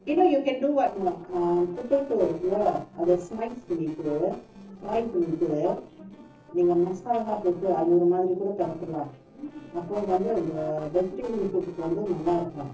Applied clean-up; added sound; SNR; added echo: neural separator model SepFormer DNS4.